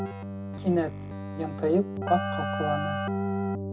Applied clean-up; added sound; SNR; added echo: none; Keyboard (musical); 1 dB; reverberation time 0.2 s.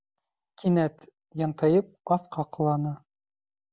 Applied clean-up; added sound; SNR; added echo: none; none; none; none.